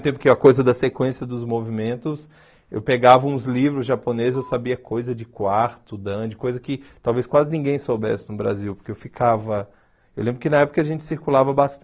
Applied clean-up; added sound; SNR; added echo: none; Alarm; 18 dB; none.